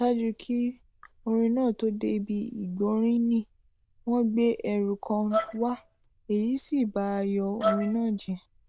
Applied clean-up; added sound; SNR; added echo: neural diffusion model UNIVERSE++.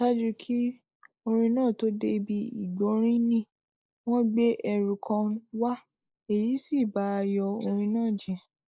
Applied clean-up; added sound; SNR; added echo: neural mask model Resemble Enhance denoiser.